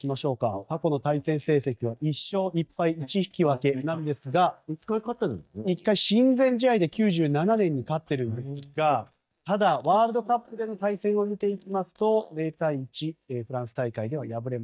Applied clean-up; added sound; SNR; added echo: neural mask model DeepFilterNet 3.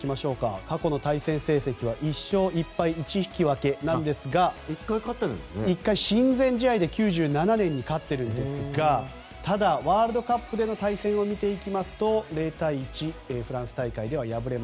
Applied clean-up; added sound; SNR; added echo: none; none; none; none.